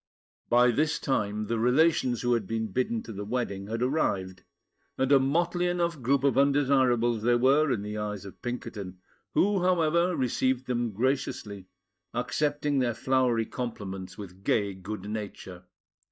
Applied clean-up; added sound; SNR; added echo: neural mask model DeepFilterNet 3.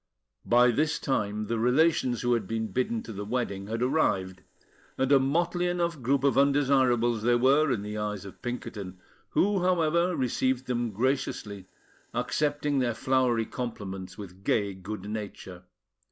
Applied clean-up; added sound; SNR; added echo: neural mask model Resemble Enhance denoiser.